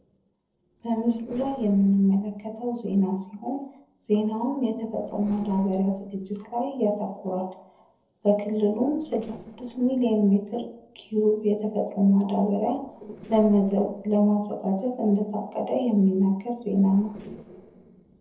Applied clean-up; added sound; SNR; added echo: neural separator model SepFormer DNS4.